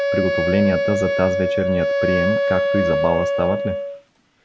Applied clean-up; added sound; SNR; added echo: none; Wind instrument, woodwind instrument; -2 dB; none.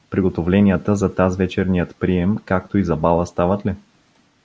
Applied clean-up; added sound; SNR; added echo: none; none; none; none.